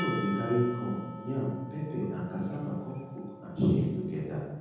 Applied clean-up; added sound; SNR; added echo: none; Percussion; 13 dB; reverberation time 1.3 s.